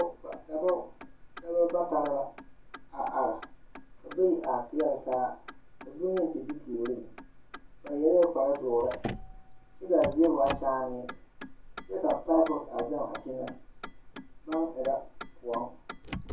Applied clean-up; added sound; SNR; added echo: none; Motor vehicle (road); 14 dB; reverberation time 0.2 s.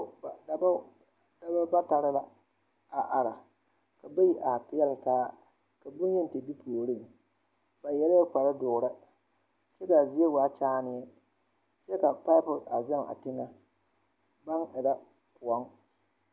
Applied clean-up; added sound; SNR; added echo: none; none; none; none.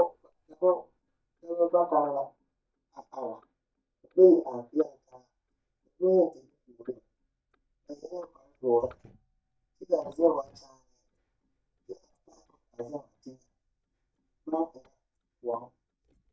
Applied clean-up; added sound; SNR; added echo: neural mask model DeepFilterNet 3.